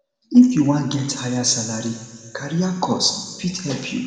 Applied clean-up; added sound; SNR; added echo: none; none; none; reverberation time 1.8 s.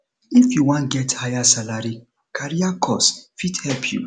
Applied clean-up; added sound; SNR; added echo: none; none; none; none.